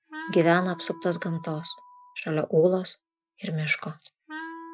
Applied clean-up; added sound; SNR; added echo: classical method Wiener filter.